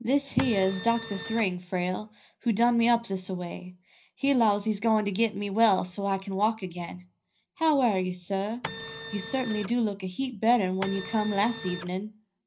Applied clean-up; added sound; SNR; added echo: none; Printer; 10 dB; reverberation time 0.4 s.